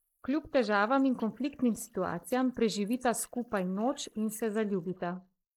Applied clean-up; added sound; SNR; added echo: neural mask model Resemble Enhance denoiser.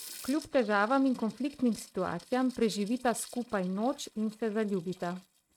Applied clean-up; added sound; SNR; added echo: neural mask model RNNoise.